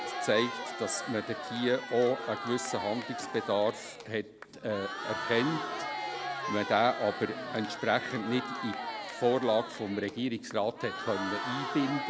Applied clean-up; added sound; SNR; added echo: none; Crowd; 6 dB; none.